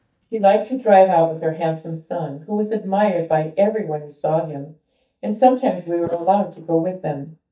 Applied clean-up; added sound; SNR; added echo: neural mask model DeepFilterNet 3.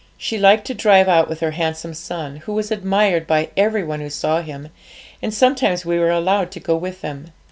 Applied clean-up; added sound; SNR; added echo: none; none; none; none.